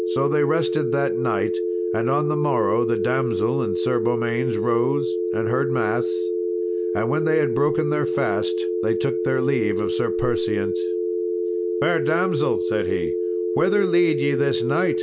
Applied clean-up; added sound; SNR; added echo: none; Telephone; -1 dB; none.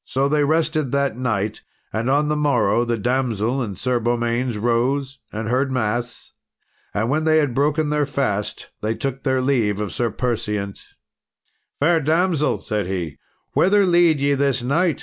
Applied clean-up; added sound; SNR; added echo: none; none; none; none.